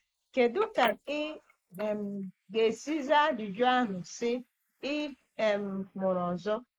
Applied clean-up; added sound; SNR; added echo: neural mask model Resemble Enhance denoiser.